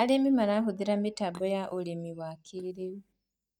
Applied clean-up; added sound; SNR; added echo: neural mask model DeepFilterNet 3.